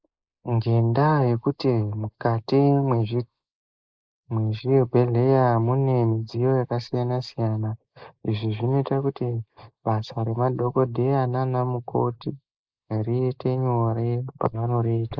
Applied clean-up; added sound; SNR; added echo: neural mask model Resemble Enhance denoiser.